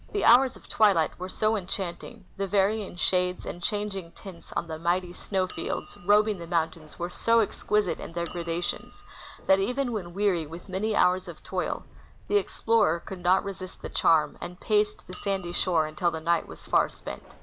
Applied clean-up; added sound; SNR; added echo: none; Chink, clink + Keys jangling; 17 dB; none.